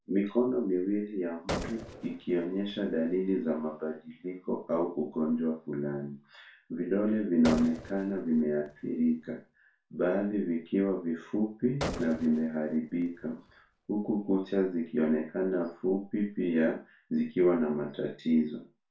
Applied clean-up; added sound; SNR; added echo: none; Gunshot, gunfire; 11 dB; reverberation time 0.3 s.